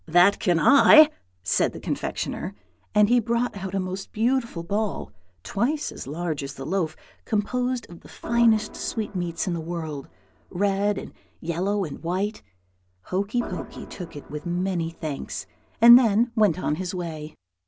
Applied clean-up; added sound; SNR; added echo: none; Organ; 17 dB; none.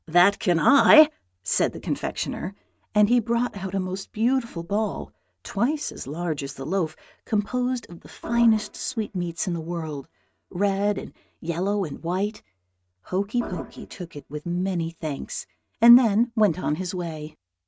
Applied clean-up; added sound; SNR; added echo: neural mask model RNNoise.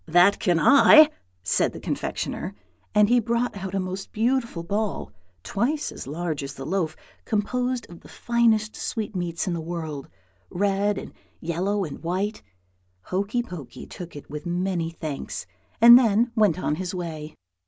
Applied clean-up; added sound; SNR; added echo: none; none; none; none.